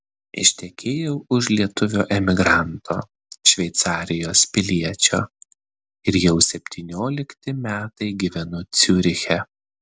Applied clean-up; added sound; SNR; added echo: none; none; none; none.